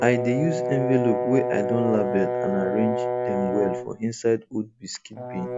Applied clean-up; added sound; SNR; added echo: none; Brass instrument; 2 dB; none.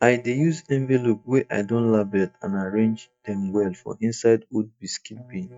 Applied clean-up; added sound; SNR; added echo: neural mask model DeepFilterNet 3.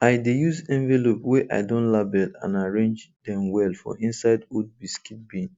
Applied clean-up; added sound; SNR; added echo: none; none; none; none.